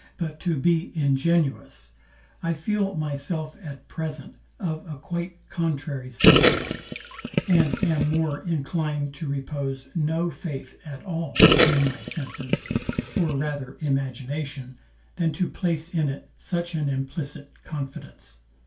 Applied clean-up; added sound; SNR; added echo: none; Gurgling; -4 dB; reverberation time 0.2 s.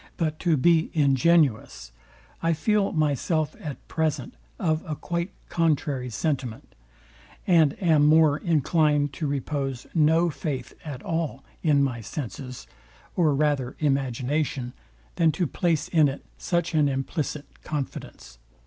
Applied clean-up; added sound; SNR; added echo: none; none; none; none.